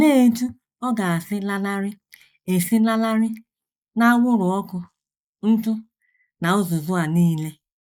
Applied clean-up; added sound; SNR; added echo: neural mask model Resemble Enhance denoiser.